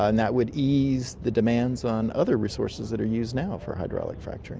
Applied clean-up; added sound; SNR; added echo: none; none; none; none.